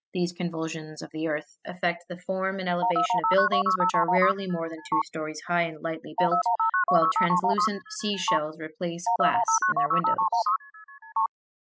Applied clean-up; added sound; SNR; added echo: classical method spectral subtraction.